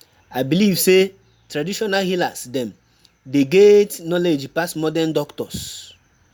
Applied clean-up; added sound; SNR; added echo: none; none; none; none.